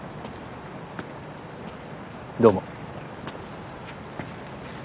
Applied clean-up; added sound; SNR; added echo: none; none; none; none.